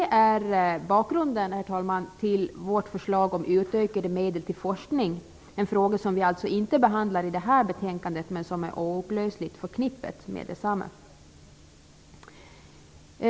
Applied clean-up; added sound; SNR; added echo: none; none; none; none.